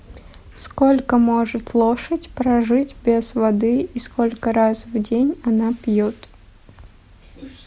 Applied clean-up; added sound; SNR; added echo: none; none; none; none.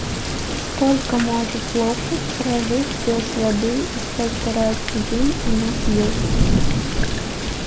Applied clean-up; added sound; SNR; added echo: none; Thunder / Rain; -1 dB; reverberation time 0.6 s.